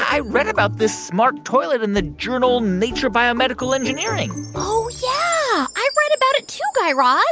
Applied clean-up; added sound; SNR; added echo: none; Chime; 19 dB; none.